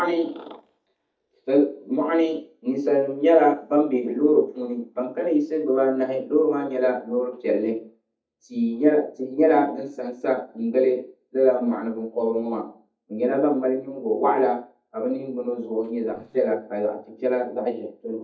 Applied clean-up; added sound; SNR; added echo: neural mask model DeepFilterNet 3.